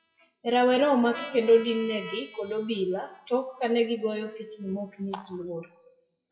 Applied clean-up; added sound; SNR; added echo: classical method WPE with log-MMSE.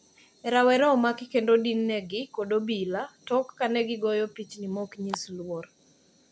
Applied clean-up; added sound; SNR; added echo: none; none; none; none.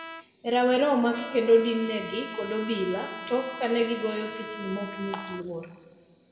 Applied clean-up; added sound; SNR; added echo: none; Trumpet; 13 dB; reverberation time 1.4 s.